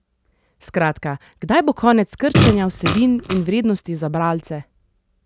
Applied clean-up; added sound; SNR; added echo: none; Fart; -1 dB; none.